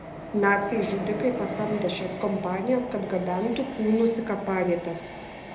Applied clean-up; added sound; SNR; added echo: none; Train; 10 dB; reverberation time 0.7 s.